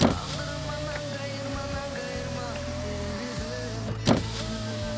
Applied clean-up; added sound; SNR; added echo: none; Squeak; -2 dB; none.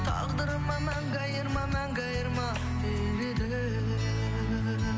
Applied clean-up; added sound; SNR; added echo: none; none; none; none.